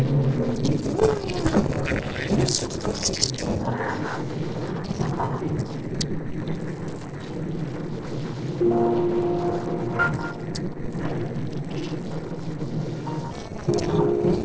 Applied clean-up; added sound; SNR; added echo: neural separator model SepFormer DNS4.